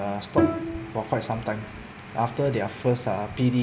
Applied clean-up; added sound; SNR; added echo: none; Bowed string instrument; 4 dB; none.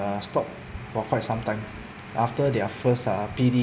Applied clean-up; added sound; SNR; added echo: none; none; none; none.